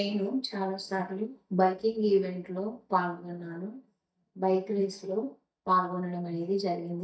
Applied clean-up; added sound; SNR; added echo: neural mask model DeepFilterNet 3.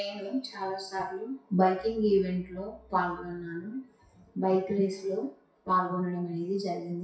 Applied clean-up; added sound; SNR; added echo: classical method WPE with log-MMSE.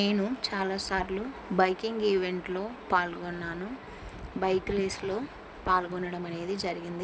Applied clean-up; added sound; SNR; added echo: none; none; none; none.